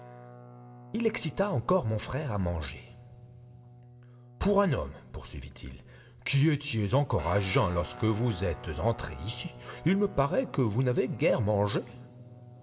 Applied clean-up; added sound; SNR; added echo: none; Guitar; 19 dB; reverberation time 2.1 s.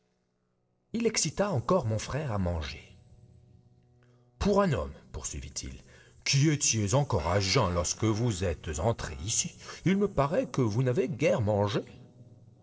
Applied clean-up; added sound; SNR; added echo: neural separator model SepFormer DNS4.